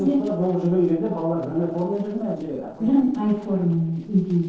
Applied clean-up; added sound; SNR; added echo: neural separator model SepFormer DNS4.